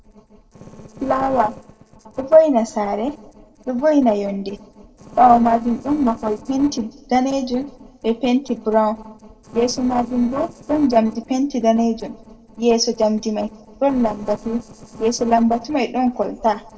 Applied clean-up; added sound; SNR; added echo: neural separator model SepFormer DNS4.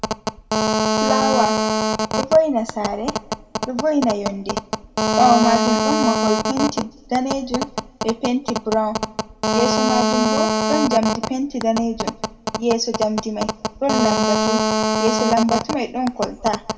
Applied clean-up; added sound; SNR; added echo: none; Telephone; 0 dB; reverberation time 1.3 s.